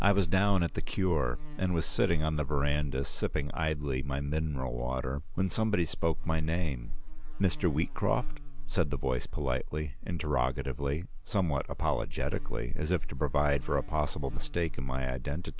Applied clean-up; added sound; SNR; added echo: none; Buzz; 0 dB; none.